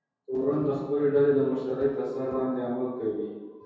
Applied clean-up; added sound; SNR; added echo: none; none; none; reverberation time 1.2 s.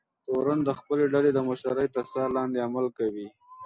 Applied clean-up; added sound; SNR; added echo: none; none; none; none.